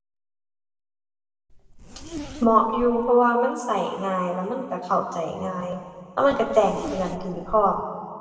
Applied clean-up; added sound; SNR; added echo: none; Zipper (clothing); 14 dB; reverberation time 2.2 s.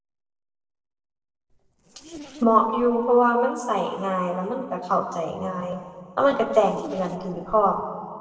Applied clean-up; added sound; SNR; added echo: neural separator model SepFormer DNS4.